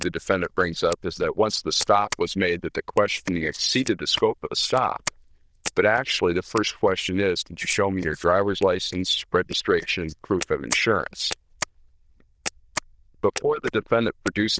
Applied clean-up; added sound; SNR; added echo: neural diffusion model UNIVERSE++.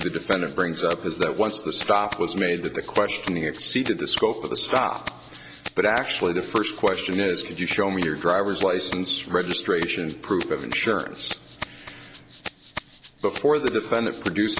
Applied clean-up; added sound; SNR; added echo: none; Rattle (instrument); 8 dB; none.